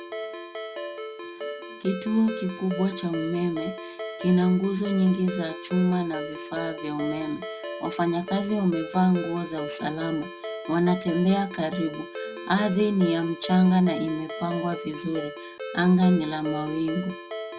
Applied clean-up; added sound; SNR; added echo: none; Ringtone; 10 dB; none.